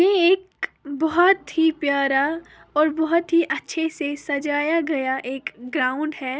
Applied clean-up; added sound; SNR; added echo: none; none; none; none.